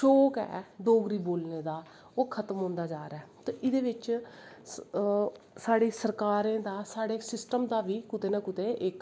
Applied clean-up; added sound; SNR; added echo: none; none; none; none.